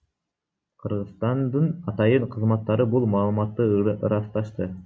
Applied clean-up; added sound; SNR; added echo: none; none; none; none.